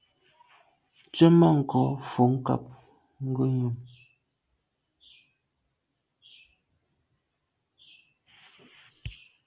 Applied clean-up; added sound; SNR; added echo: none; none; none; none.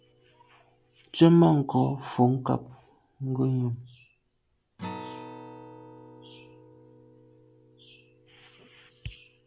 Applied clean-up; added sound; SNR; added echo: none; Acoustic guitar; 20 dB; none.